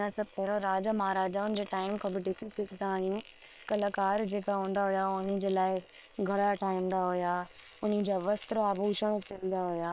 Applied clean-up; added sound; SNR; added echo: neural separator model SepFormer WHAM!.